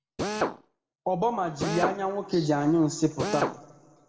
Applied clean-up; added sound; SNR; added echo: none; Drill; 3 dB; reverberation time 1.4 s.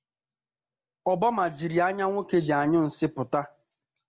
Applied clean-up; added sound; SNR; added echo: none; none; none; none.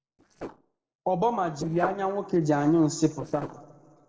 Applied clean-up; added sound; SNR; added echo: neural separator model SepFormer DNS4.